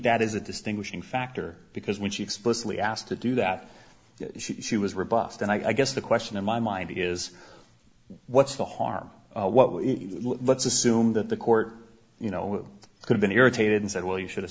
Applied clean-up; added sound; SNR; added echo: none; none; none; none.